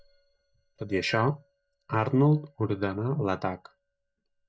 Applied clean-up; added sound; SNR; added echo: neural mask model DeepFilterNet 3.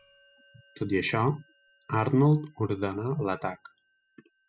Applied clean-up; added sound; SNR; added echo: classical method spectral subtraction.